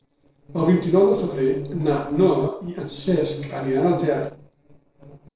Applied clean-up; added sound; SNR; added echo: neural separator model SepFormer DNS4.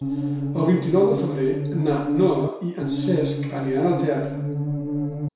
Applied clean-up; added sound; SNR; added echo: none; Musical instrument; 3 dB; reverberation time 0.7 s.